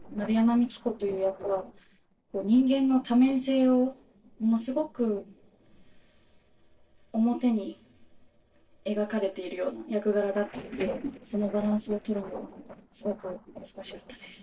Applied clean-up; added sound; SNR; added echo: neural separator model SepFormer DNS4.